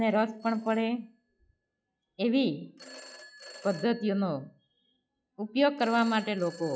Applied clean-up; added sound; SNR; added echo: classical method log-MMSE.